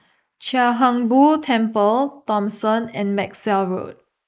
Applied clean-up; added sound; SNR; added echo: neural mask model Resemble Enhance denoiser.